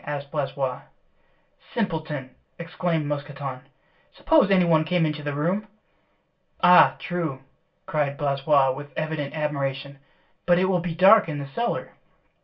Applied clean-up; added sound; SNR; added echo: none; none; none; reverberation time 0.2 s.